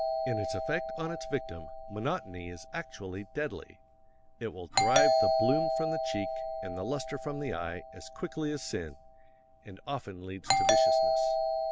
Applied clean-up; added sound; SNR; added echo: none; Doorbell; -4 dB; none.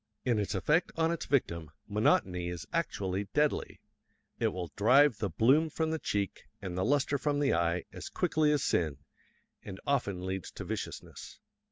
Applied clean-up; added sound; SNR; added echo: none; none; none; none.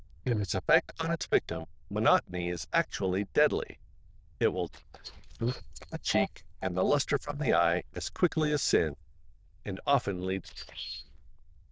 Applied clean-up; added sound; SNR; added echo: neural diffusion model UNIVERSE++.